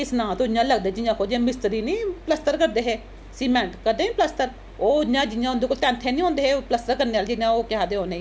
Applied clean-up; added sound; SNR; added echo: none; none; none; none.